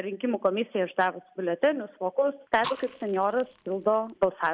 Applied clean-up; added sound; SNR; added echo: none; Fire; 15 dB; none.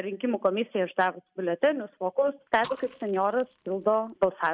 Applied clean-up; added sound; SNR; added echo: neural mask model RNNoise.